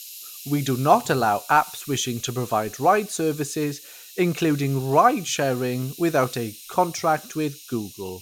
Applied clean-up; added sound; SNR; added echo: none; Hiss; 19 dB; none.